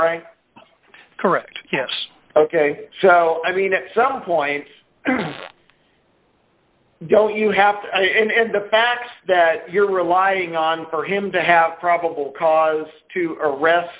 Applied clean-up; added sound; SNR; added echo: none; Fart; 16 dB; none.